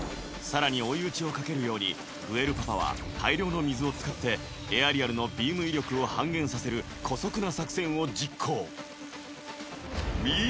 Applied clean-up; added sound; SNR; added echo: none; none; none; none.